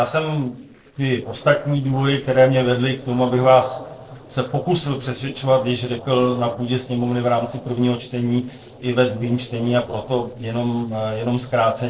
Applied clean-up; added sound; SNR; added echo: neural separator model SepFormer DNS4.